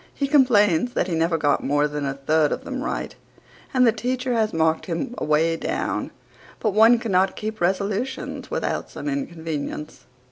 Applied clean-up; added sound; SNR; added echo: none; none; none; none.